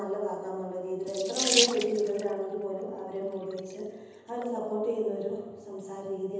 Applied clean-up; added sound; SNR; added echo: none; Sink (filling or washing) / Water tap, faucet; 4 dB; reverberation time 1.1 s.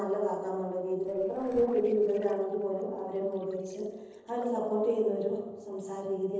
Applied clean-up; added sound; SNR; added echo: neural separator model SepFormer DNS4.